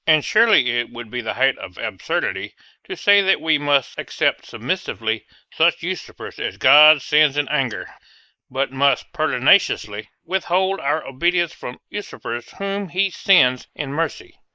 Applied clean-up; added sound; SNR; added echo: neural mask model Resemble Enhance denoiser.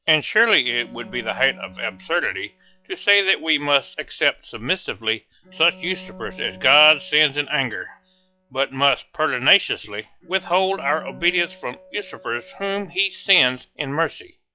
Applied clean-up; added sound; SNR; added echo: classical method log-MMSE.